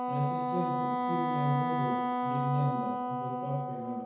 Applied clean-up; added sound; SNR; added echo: none; Wind instrument, woodwind instrument; -3 dB; reverberation time 0.9 s.